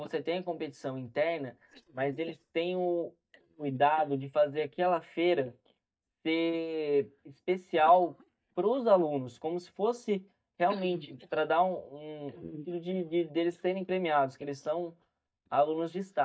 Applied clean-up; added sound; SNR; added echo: neural mask model DeepFilterNet 3.